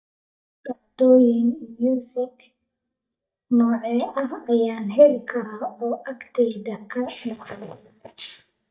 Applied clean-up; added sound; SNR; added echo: neural mask model DeepFilterNet 3.